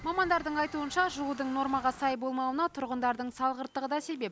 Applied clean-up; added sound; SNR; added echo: none; none; none; none.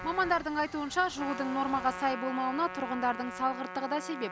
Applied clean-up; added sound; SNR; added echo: none; Trumpet; 10 dB; none.